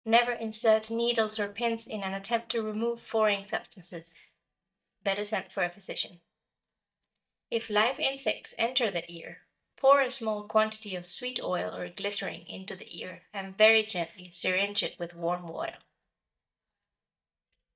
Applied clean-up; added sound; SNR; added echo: neural mask model DeepFilterNet 3.